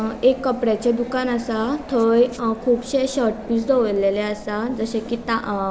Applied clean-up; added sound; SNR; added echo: none; none; none; none.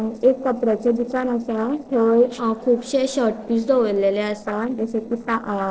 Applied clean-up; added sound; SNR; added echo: neural separator model SepFormer DNS4.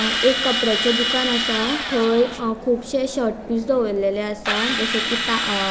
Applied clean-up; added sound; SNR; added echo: none; Drill; 3 dB; none.